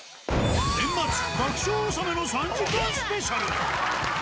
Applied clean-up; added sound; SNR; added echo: none; none; none; none.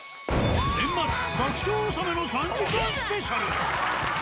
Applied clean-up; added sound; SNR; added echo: none; Bowed string instrument; 18 dB; none.